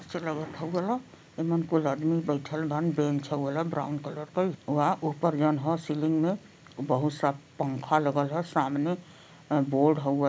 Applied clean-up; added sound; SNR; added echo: none; none; none; none.